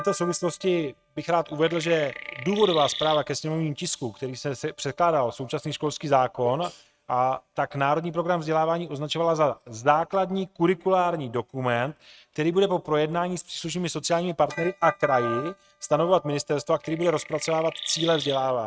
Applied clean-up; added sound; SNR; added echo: neural mask model RNNoise.